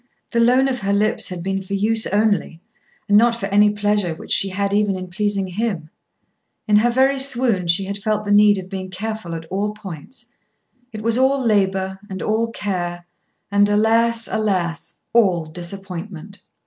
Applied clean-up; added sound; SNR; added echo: none; none; none; none.